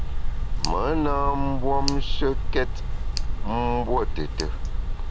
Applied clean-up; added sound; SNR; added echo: none; Tick; -4 dB; none.